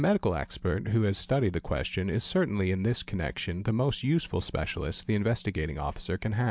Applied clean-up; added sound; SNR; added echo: none; none; none; none.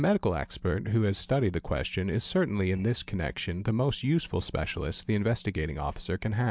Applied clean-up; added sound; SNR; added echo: neural separator model SepFormer DNS4.